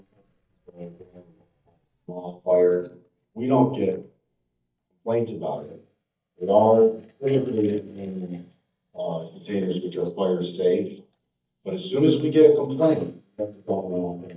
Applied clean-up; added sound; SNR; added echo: neural mask model DeepFilterNet 3.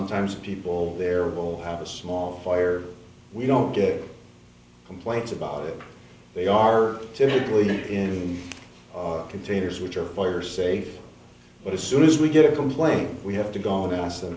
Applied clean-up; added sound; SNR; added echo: none; none; none; none.